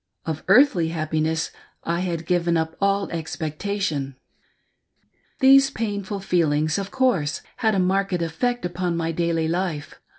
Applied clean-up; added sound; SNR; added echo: none; none; none; none.